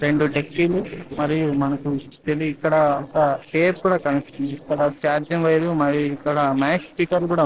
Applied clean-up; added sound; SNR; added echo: neural separator model SepFormer DNS4.